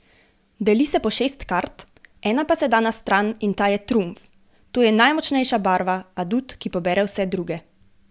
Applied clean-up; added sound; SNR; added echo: none; none; none; none.